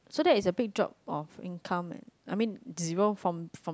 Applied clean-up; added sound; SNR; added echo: none; none; none; none.